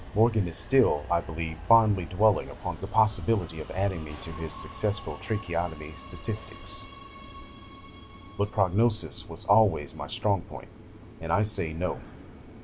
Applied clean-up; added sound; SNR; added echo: none; Subway, metro, underground; 15 dB; none.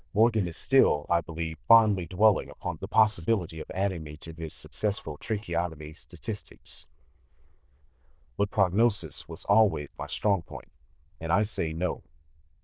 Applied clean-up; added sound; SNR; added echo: neural diffusion model UNIVERSE++.